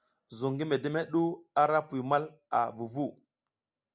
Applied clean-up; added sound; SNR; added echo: none; none; none; none.